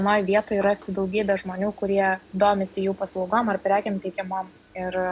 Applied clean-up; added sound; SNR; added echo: none; none; none; none.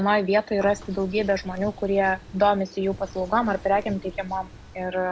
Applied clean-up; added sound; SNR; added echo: none; Bird; 18 dB; none.